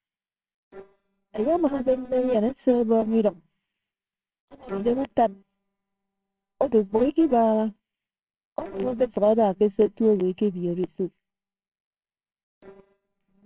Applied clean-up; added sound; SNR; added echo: neural separator model SepFormer WHAMR!.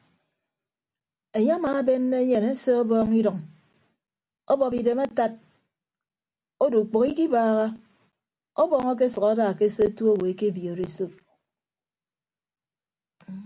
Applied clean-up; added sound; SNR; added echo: none; none; none; none.